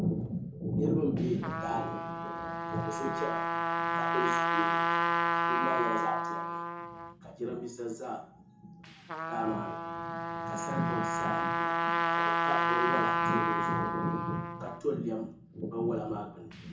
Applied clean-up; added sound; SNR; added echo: none; Trumpet; -3 dB; reverberation time 0.6 s.